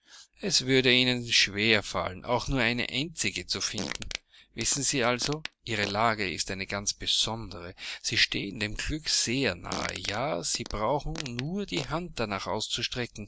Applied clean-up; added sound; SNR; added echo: none; Fart; 12 dB; none.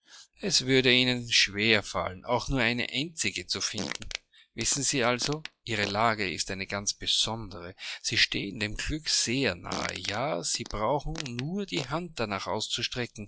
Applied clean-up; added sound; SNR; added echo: classical method log-MMSE.